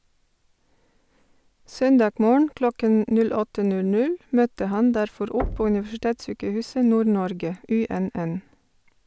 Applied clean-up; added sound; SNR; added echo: none; Knock; 14 dB; none.